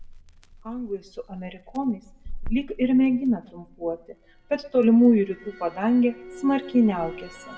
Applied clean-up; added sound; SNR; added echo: none; Crackle; 15 dB; reverberation time 0.5 s.